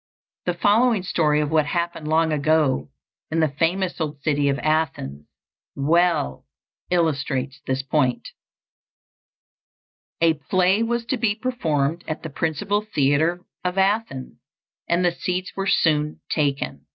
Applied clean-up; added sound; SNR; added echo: none; none; none; none.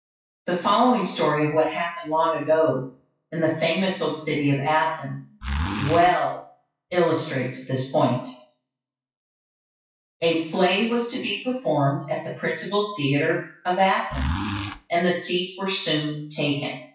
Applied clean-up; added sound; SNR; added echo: classical method WPE with log-MMSE.